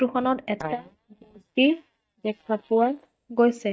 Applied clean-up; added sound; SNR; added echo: neural mask model DeepFilterNet 3.